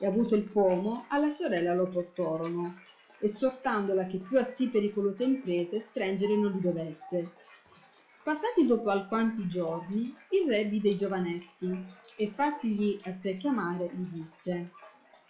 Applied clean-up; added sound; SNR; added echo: classical method log-MMSE.